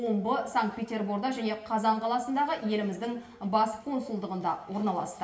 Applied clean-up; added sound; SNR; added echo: none; none; none; reverberation time 0.8 s.